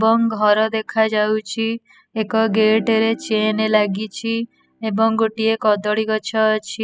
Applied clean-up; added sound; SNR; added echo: classical method spectral subtraction.